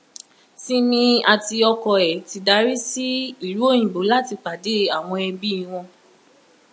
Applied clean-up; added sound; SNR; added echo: none; none; none; none.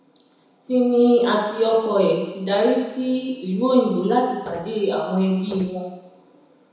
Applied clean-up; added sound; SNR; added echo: none; Walk, footsteps; 15 dB; reverberation time 1.0 s.